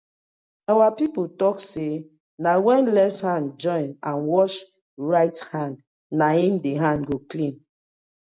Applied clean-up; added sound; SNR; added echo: none; none; none; none.